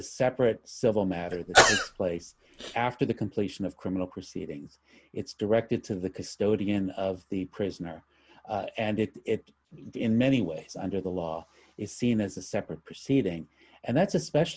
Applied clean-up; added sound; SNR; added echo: none; Sneeze / Cough; -4 dB; none.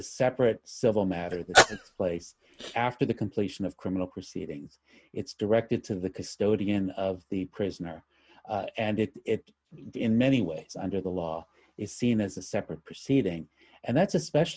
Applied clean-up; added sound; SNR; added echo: neural mask model RNNoise.